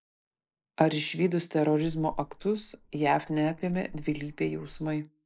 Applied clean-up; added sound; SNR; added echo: neural mask model Resemble Enhance denoiser.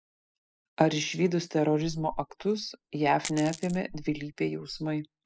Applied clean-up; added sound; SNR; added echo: classical method spectral subtraction.